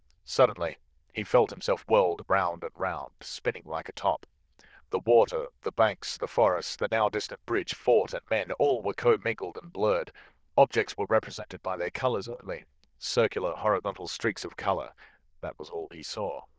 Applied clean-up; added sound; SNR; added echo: neural diffusion model UNIVERSE++.